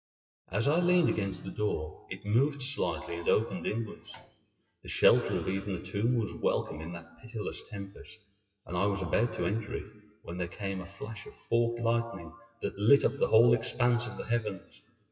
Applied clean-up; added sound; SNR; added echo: classical method WPE with log-MMSE.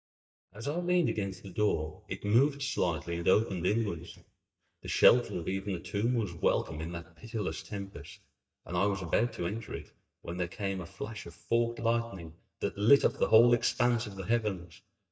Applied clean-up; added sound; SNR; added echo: neural mask model DeepFilterNet 3.